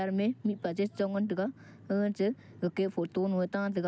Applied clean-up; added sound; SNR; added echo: none; none; none; none.